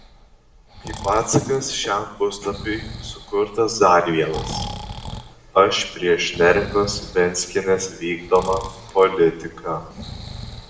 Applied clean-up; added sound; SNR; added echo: none; Breathing; 14 dB; reverberation time 0.7 s.